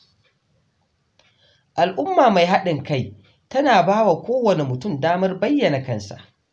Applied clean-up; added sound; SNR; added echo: none; none; none; none.